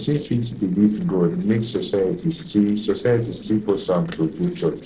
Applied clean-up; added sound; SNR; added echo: neural separator model SepFormer DNS4.